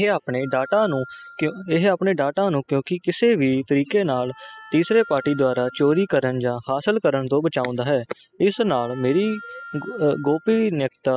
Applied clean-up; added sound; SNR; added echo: classical method spectral subtraction.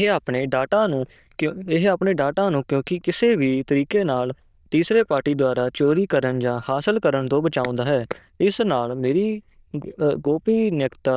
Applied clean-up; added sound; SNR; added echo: neural diffusion model UNIVERSE++.